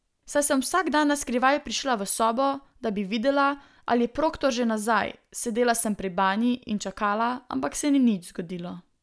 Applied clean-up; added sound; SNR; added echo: none; none; none; none.